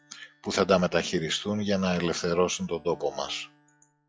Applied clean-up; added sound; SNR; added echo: classical method log-MMSE.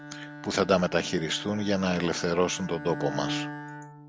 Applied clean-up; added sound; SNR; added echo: none; Bowed string instrument; 10 dB; none.